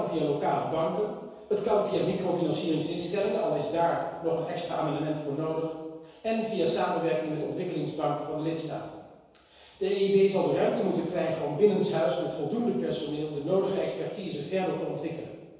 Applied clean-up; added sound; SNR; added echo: none; none; none; reverberation time 1.2 s.